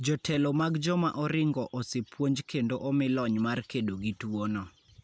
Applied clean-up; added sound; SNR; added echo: none; none; none; none.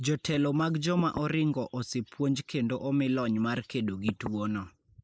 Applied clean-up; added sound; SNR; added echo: neural mask model Resemble Enhance denoiser.